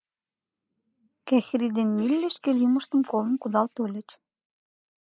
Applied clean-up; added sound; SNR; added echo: neural mask model Resemble Enhance denoiser.